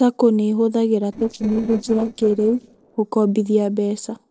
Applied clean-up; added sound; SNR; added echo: neural separator model SepFormer DNS4.